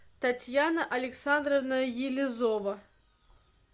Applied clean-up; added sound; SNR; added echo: none; none; none; none.